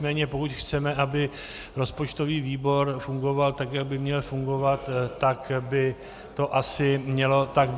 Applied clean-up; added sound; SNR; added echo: none; none; none; none.